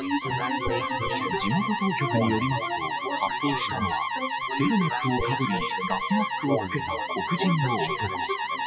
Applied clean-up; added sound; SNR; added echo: classical method log-MMSE.